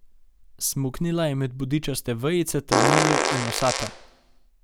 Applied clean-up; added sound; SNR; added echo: none; Fart; -3 dB; none.